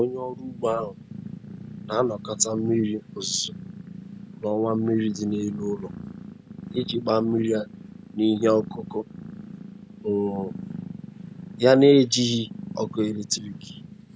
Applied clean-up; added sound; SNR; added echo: none; Purr; 13 dB; none.